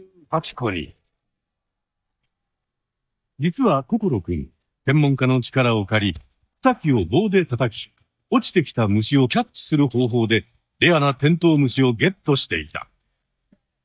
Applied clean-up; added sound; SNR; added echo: neural mask model DeepFilterNet 3.